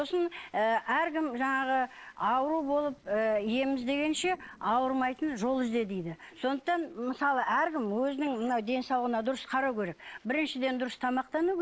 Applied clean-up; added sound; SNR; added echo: neural separator model SepFormer DNS4.